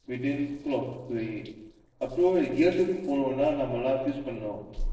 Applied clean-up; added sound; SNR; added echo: neural separator model SepFormer DNS4.